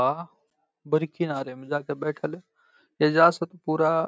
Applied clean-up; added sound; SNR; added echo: none; none; none; none.